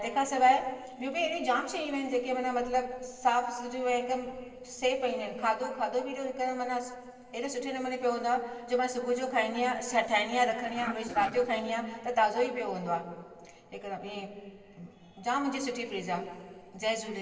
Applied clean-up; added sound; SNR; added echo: neural separator model SepFormer DNS4.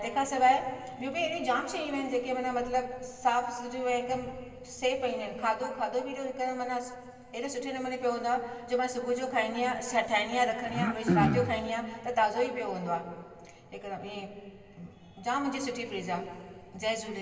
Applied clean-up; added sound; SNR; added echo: none; Cough; -1 dB; reverberation time 2.4 s.